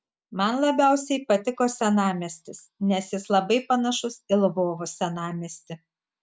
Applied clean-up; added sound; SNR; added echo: none; none; none; none.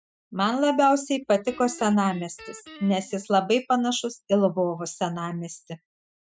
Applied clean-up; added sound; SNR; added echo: classical method spectral subtraction.